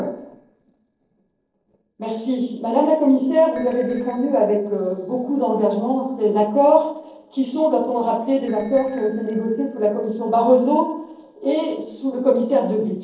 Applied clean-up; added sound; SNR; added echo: neural separator model SepFormer DNS4.